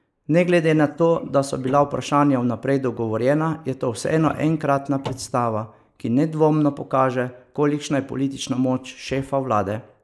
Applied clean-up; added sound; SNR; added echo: neural mask model Resemble Enhance denoiser.